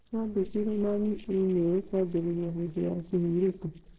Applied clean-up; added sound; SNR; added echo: neural separator model SepFormer DNS4.